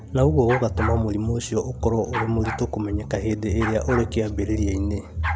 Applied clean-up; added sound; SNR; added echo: none; Bark; 12 dB; none.